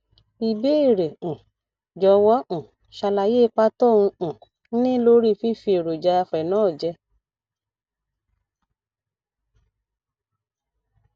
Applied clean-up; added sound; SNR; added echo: none; none; none; none.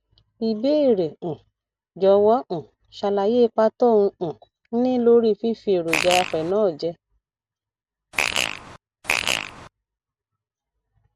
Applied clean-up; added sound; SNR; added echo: none; Fart; 3 dB; none.